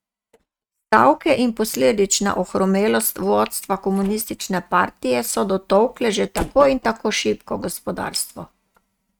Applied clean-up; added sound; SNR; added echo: neural mask model RNNoise.